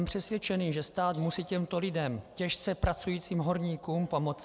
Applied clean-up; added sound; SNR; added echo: none; none; none; none.